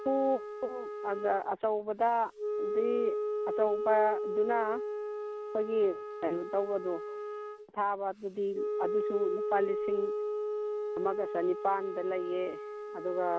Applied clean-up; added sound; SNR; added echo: none; Wind instrument, woodwind instrument; 3 dB; none.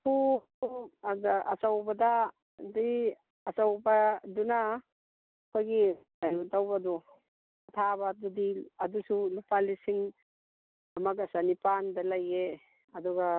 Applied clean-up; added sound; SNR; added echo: none; none; none; none.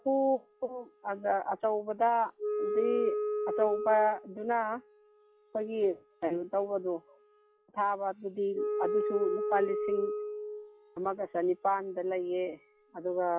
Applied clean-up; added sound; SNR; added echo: classical method log-MMSE.